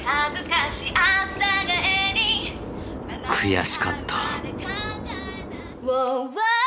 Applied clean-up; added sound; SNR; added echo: none; none; none; none.